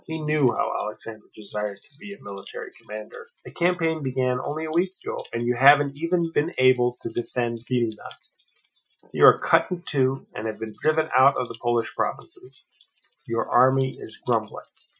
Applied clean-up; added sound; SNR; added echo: classical method Wiener filter.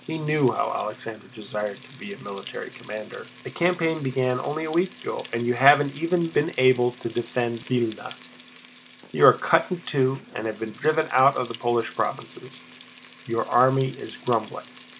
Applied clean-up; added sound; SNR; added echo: none; Frying (food); 16 dB; none.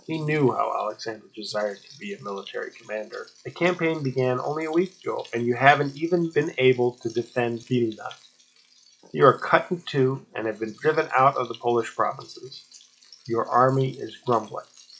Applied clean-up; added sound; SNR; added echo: classical method log-MMSE.